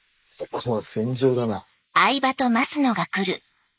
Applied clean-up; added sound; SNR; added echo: neural mask model Resemble Enhance denoiser.